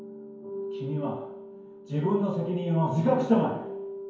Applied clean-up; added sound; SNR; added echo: none; none; none; reverberation time 0.9 s.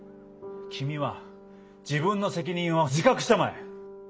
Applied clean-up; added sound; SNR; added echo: none; none; none; none.